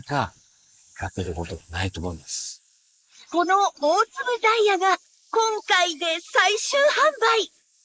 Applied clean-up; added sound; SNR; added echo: neural mask model Resemble Enhance denoiser.